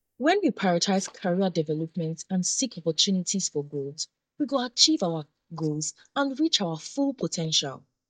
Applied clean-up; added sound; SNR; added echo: neural mask model DeepFilterNet 3.